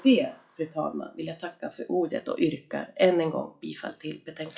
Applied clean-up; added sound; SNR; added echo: classical method WPE with log-MMSE.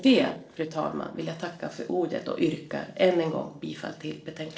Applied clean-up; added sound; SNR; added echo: neural separator model SepFormer DNS4.